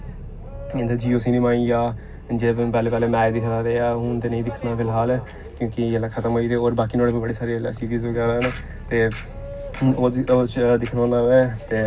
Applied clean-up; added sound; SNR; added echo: none; Boat, Water vehicle; 14 dB; reverberation time 0.4 s.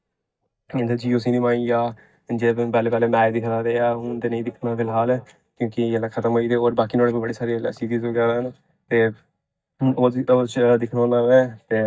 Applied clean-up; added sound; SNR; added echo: neural mask model DeepFilterNet 3.